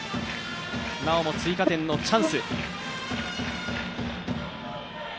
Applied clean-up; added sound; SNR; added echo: none; Buzz; 3 dB; none.